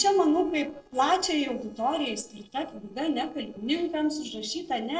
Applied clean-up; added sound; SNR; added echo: neural separator model SepFormer DNS4.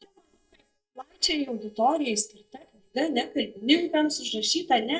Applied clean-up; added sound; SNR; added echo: neural mask model DeepFilterNet 3.